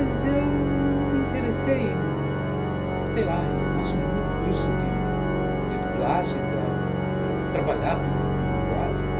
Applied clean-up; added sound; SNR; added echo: none; Organ; -4 dB; reverberation time 0.3 s.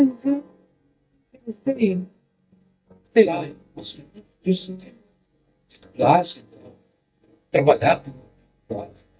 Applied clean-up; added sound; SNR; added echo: neural mask model DeepFilterNet 3.